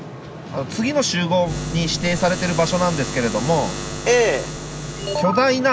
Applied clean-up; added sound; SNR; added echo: none; Buzz; 9 dB; none.